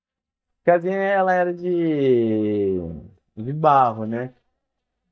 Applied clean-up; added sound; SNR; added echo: neural mask model DeepFilterNet 3.